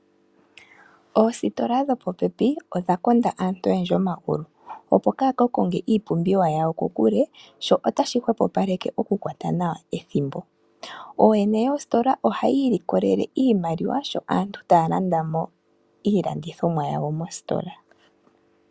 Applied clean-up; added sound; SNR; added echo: none; none; none; none.